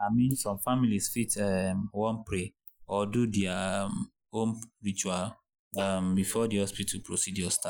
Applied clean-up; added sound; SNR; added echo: neural mask model Resemble Enhance denoiser.